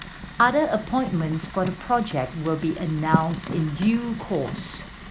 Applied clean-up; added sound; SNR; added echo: none; Fire; 8 dB; none.